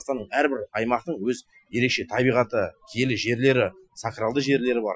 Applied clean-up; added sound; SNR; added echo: classical method Wiener filter.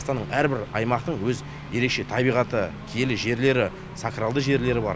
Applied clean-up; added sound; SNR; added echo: none; Accelerating, revving, vroom; 14 dB; none.